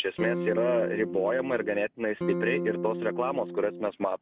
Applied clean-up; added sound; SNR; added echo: none; Electric guitar / Strum; 4 dB; none.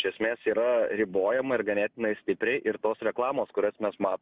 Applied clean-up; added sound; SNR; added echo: none; none; none; none.